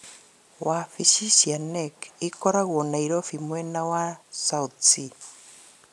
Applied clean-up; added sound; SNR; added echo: none; none; none; none.